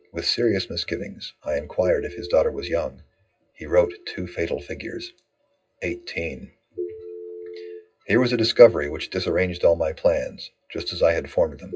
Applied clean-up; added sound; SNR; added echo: classical method WPE with log-MMSE.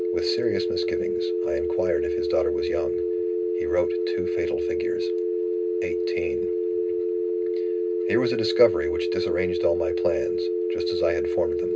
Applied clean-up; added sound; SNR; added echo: none; Telephone; -5 dB; reverberation time 0.2 s.